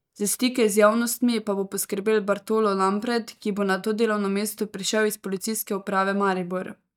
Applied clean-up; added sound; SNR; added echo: neural mask model DeepFilterNet 3.